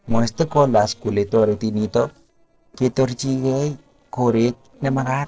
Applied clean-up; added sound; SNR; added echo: neural separator model SepFormer DNS4.